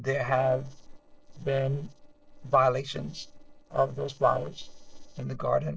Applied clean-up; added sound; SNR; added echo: neural separator model SepFormer DNS4.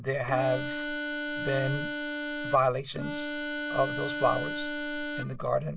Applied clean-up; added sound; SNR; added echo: none; Harmonica; 3 dB; none.